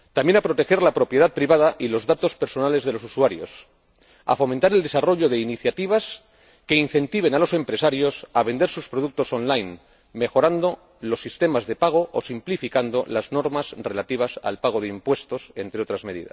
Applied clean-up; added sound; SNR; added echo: none; none; none; none.